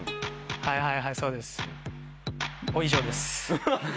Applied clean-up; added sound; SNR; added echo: none; Plucked string instrument; 14 dB; none.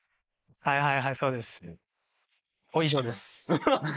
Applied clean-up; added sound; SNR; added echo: neural mask model Resemble Enhance denoiser.